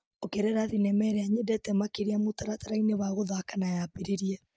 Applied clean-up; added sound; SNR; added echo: neural mask model DeepFilterNet 3.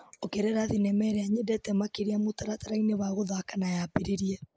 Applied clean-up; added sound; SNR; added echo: neural mask model Resemble Enhance denoiser.